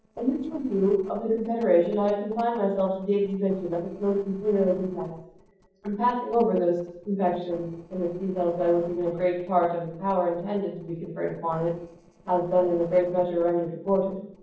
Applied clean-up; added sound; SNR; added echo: neural separator model SepFormer DNS4.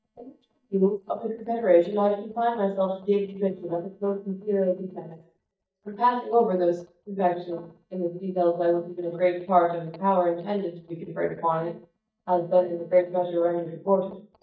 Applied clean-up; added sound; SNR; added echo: neural mask model DeepFilterNet 3.